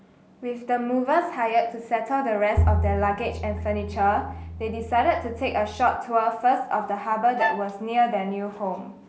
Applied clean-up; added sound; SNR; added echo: none; Bowed string instrument + Wind instrument, woodwind instrument; 3 dB; none.